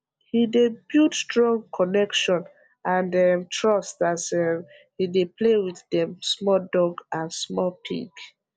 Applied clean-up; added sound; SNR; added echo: none; none; none; none.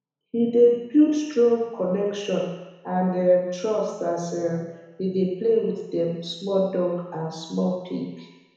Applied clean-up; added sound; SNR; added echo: none; none; none; reverberation time 1.0 s.